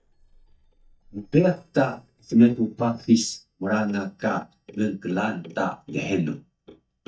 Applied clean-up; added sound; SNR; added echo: neural mask model DeepFilterNet 3.